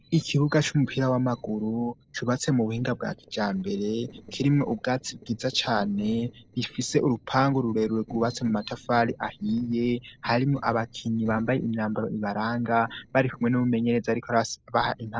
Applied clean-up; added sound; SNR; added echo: neural separator model SepFormer DNS4.